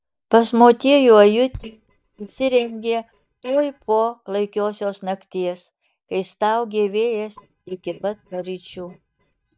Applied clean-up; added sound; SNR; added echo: neural mask model DeepFilterNet 3.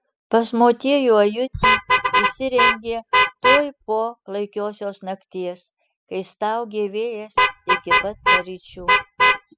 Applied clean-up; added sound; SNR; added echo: classical method spectral subtraction.